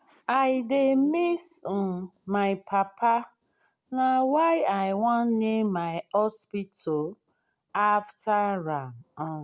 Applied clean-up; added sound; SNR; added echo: none; none; none; none.